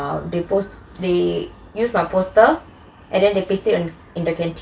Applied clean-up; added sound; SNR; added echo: none; none; none; none.